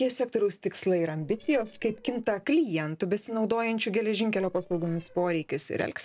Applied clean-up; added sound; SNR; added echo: neural separator model SepFormer DNS4.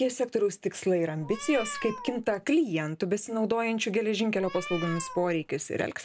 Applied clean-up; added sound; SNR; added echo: none; Meow; 12 dB; none.